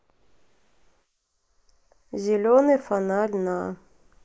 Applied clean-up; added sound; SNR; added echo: neural mask model Resemble Enhance denoiser.